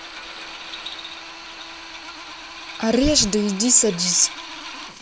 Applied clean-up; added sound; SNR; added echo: none; Drill; 12 dB; none.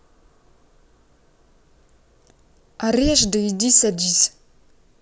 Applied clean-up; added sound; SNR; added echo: none; none; none; none.